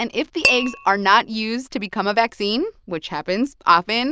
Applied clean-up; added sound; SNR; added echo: neural diffusion model UNIVERSE++.